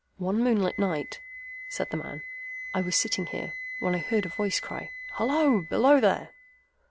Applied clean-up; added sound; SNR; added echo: none; Wind instrument, woodwind instrument; 12 dB; none.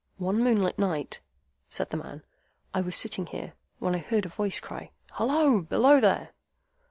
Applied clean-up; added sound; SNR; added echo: none; none; none; none.